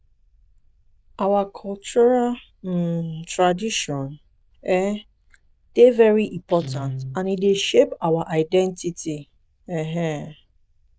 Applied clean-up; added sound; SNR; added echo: neural diffusion model UNIVERSE++.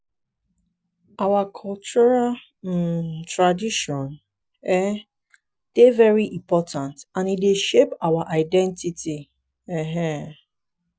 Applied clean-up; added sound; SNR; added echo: none; none; none; none.